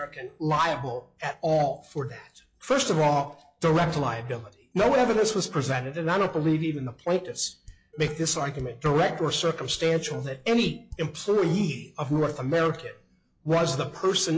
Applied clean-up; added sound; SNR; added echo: classical method log-MMSE.